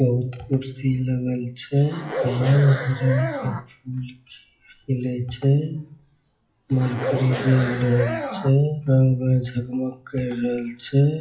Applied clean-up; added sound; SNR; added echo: classical method WPE with log-MMSE.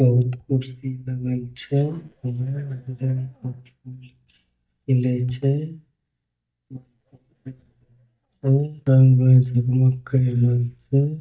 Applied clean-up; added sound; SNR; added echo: neural mask model DeepFilterNet 3.